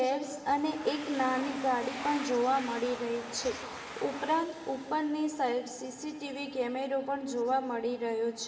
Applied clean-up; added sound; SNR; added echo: none; Domestic sounds, home sounds; 14 dB; reverberation time 1.9 s.